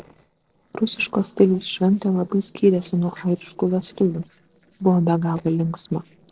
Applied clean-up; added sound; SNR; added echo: neural separator model SepFormer DNS4.